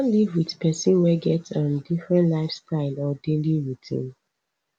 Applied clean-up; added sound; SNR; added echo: none; none; none; none.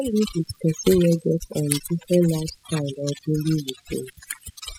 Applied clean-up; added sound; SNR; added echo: classical method spectral subtraction.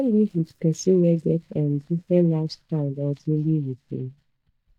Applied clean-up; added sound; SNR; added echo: neural mask model DeepFilterNet 3.